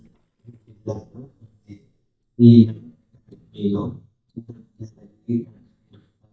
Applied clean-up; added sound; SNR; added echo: neural mask model DeepFilterNet 3.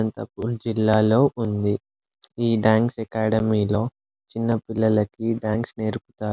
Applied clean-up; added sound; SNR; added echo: none; none; none; none.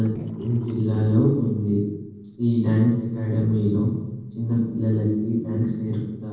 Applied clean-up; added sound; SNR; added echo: neural separator model SepFormer DNS4.